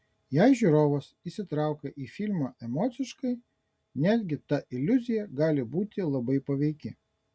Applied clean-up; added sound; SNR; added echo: none; none; none; none.